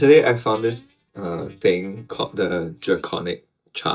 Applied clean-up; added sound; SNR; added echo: neural mask model DeepFilterNet 3.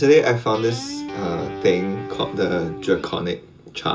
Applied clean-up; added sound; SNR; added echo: none; Guitar; 11 dB; reverberation time 0.2 s.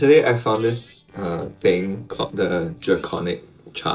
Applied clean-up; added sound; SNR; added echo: neural separator model SepFormer DNS4.